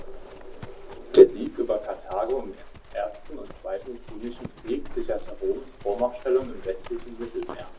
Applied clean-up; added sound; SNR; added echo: none; Livestock, farm animals, working animals; 12 dB; reverberation time 0.4 s.